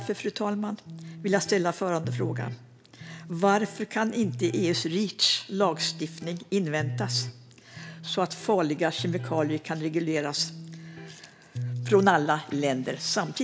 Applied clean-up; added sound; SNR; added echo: none; Electric guitar; 11 dB; none.